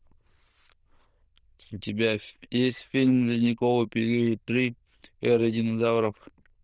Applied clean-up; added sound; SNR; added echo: neural diffusion model UNIVERSE++.